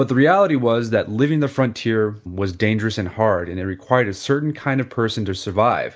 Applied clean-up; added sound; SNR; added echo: none; none; none; none.